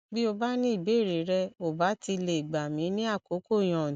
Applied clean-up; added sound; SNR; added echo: none; none; none; none.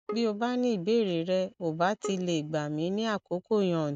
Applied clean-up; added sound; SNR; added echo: neural mask model RNNoise.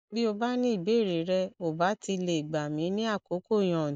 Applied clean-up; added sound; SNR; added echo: neural mask model DeepFilterNet 3.